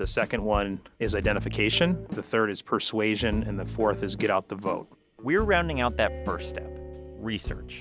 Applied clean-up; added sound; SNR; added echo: none; none; none; none.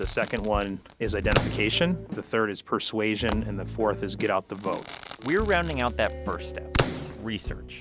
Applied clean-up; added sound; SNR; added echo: none; Crackle / Fireworks; 8 dB; none.